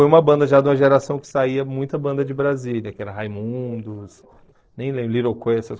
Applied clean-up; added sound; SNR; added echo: neural separator model SepFormer DNS4.